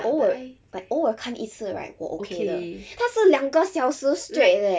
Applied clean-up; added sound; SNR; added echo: none; none; none; none.